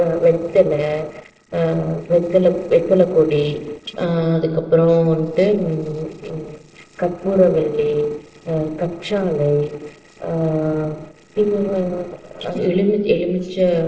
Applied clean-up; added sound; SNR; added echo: neural separator model SepFormer DNS4.